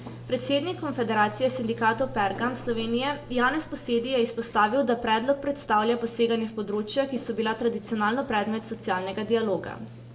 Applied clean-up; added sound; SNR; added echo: none; Sliding door; 17 dB; reverberation time 0.9 s.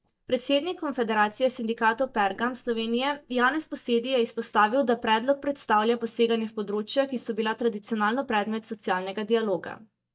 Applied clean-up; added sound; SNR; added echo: neural mask model DeepFilterNet 3.